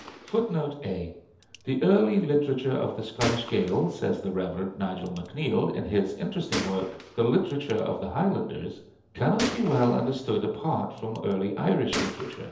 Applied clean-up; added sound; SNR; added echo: none; Gunshot, gunfire; 13 dB; reverberation time 0.8 s.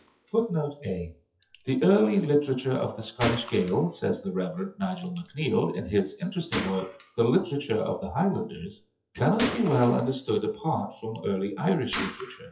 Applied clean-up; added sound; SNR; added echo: classical method WPE with log-MMSE.